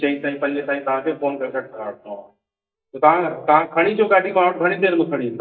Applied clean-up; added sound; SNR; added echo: neural mask model DeepFilterNet 3.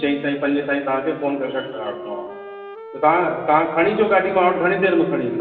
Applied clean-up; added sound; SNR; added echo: none; Wind instrument, woodwind instrument; 16 dB; reverberation time 1.9 s.